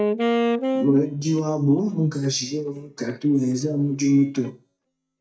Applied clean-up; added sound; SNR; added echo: neural mask model DeepFilterNet 3.